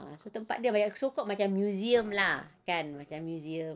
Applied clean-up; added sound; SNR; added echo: neural separator model SepFormer DNS4.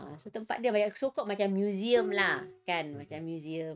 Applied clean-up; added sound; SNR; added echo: neural mask model RNNoise.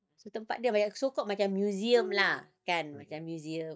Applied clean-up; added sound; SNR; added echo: neural mask model DeepFilterNet 3.